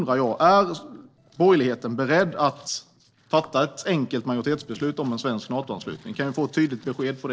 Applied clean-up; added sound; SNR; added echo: neural separator model SepFormer DNS4.